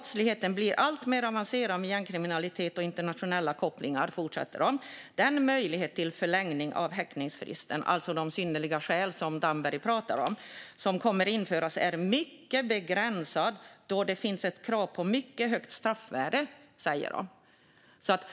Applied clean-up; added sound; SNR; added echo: none; none; none; none.